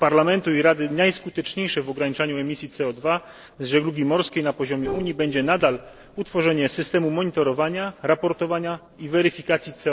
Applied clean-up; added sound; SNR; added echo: neural separator model SepFormer DNS4.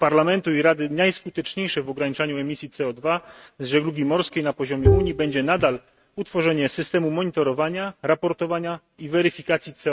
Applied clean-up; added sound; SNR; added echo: neural mask model RNNoise.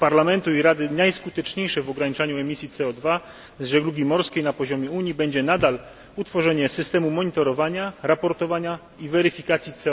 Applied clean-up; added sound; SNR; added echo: none; none; none; none.